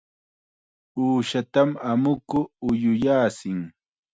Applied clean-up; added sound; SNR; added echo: none; none; none; none.